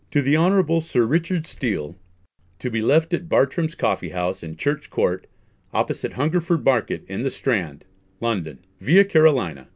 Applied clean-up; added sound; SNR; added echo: none; none; none; none.